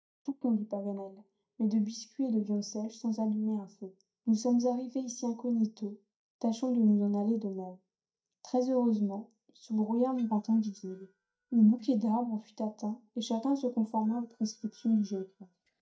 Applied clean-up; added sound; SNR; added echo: neural mask model DeepFilterNet 3.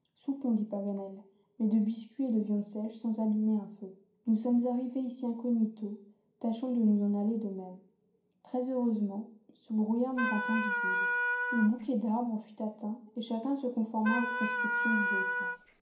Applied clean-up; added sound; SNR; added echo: none; Wind instrument, woodwind instrument; 0 dB; reverberation time 0.5 s.